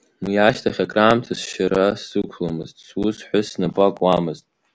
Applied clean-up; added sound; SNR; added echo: none; none; none; none.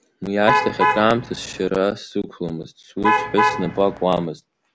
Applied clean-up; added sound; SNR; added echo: none; Alarm / Truck; -1 dB; none.